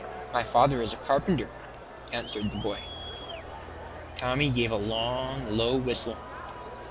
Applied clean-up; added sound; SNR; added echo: none; Crowd; 11 dB; none.